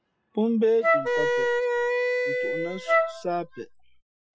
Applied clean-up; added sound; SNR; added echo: classical method Wiener filter.